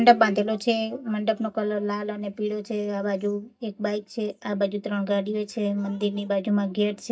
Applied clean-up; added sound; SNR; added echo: neural mask model DeepFilterNet 3.